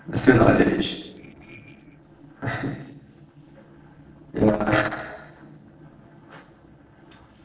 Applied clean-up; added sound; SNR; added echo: neural separator model SepFormer DNS4.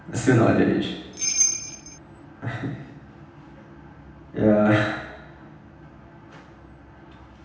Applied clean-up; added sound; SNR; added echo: none; Bell; -1 dB; reverberation time 0.9 s.